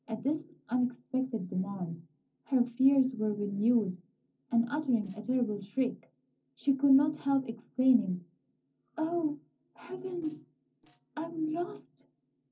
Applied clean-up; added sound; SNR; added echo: neural separator model SepFormer DNS4.